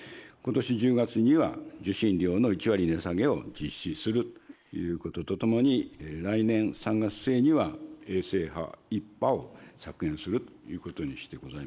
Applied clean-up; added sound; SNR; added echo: neural mask model Resemble Enhance denoiser.